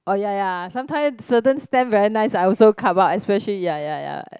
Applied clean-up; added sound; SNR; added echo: none; none; none; none.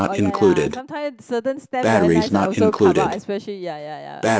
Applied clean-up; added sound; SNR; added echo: none; Breathing; -5 dB; none.